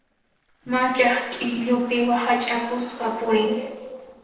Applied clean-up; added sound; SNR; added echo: neural separator model SepFormer DNS4.